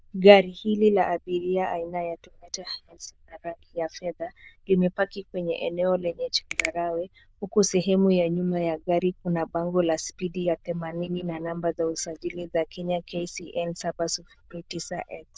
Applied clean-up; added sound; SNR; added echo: neural diffusion model UNIVERSE++.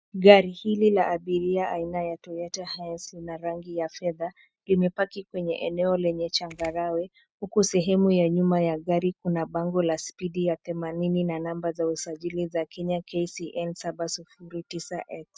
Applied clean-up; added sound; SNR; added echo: neural mask model RNNoise.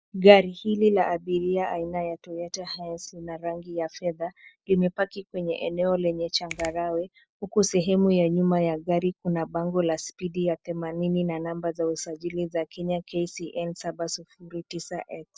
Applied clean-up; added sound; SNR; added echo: neural separator model SepFormer DNS4.